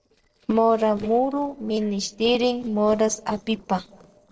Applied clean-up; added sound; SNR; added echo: neural separator model SepFormer DNS4.